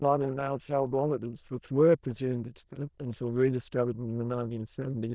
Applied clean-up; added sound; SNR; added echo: neural diffusion model UNIVERSE++.